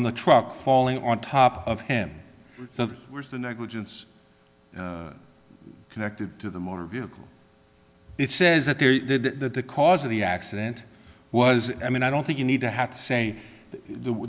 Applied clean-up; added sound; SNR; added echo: none; none; none; none.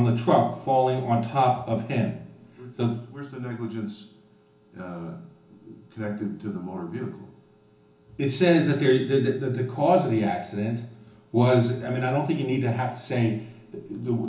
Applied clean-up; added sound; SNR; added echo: none; none; none; reverberation time 0.8 s.